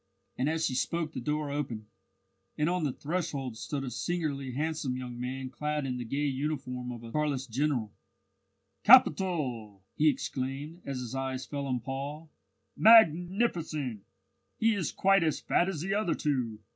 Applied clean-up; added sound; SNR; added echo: none; none; none; none.